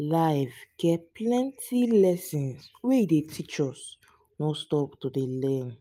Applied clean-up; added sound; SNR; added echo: none; none; none; none.